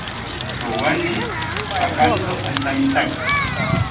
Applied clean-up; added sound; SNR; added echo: none; Crackle; 0 dB; reverberation time 0.4 s.